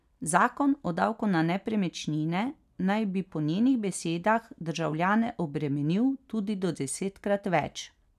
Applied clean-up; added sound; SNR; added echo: none; none; none; none.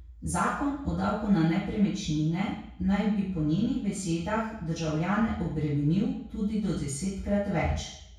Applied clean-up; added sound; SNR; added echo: none; none; none; reverberation time 0.6 s.